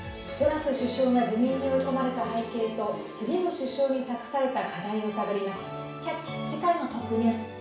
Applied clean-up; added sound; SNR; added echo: none; none; none; reverberation time 0.7 s.